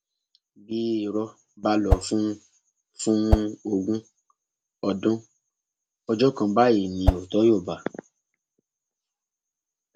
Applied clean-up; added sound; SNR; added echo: none; Whoosh, swoosh, swish; -4 dB; none.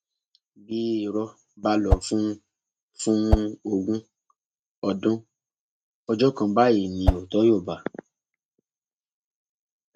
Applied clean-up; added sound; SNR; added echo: neural mask model RNNoise.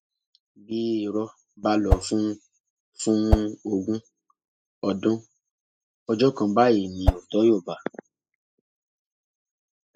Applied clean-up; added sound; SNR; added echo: classical method spectral subtraction.